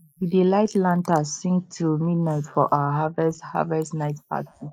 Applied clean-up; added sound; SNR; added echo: neural mask model Resemble Enhance denoiser.